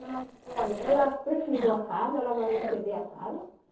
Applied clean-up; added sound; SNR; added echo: neural separator model SepFormer DNS4.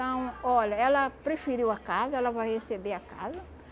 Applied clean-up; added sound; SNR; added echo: none; none; none; none.